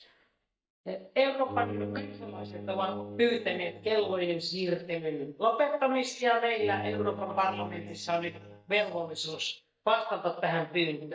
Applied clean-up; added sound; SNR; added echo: neural mask model DeepFilterNet 3.